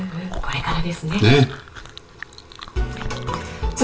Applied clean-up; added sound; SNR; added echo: none; Chewing, mastication; 10 dB; reverberation time 0.2 s.